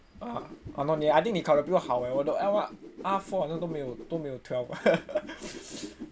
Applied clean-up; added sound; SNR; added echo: none; Whoosh, swoosh, swish; 15 dB; none.